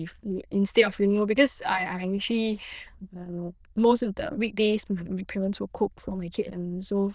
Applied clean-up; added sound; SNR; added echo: neural diffusion model UNIVERSE++.